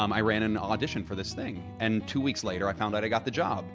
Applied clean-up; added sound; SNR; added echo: none; Guitar; 13 dB; none.